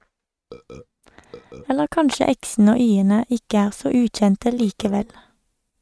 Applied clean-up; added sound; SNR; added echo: neural mask model RNNoise.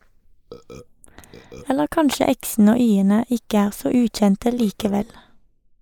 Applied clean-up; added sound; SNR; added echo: neural mask model Resemble Enhance denoiser.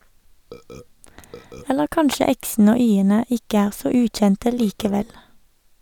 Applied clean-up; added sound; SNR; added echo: none; Burping, eructation; 20 dB; none.